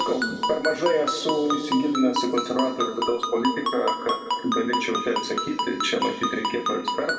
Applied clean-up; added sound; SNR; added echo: none; Ringtone; 3 dB; reverberation time 1.9 s.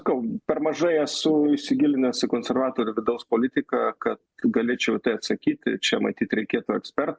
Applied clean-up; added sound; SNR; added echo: none; none; none; none.